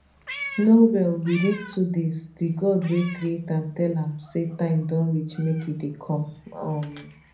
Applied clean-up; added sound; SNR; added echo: none; Meow; 19 dB; reverberation time 0.6 s.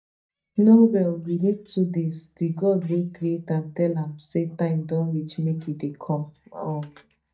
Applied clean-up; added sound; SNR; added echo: neural mask model DeepFilterNet 3.